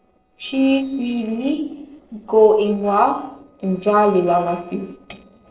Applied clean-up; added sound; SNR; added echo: neural separator model SepFormer DNS4.